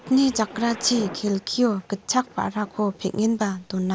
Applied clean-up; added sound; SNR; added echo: none; Thunder; 19 dB; none.